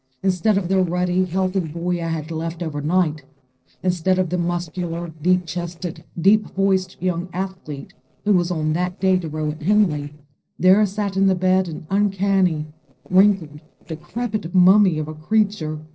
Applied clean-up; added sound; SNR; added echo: neural separator model SepFormer DNS4.